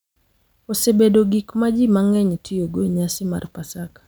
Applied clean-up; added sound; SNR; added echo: none; none; none; none.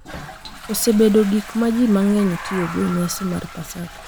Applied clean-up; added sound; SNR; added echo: none; Toilet flush + Animal; 14 dB; none.